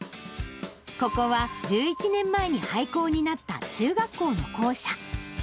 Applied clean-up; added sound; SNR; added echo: none; none; none; none.